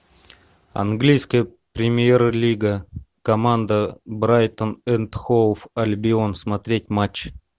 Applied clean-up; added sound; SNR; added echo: none; none; none; none.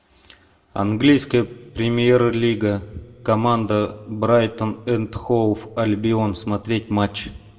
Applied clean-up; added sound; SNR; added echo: none; none; none; reverberation time 1.5 s.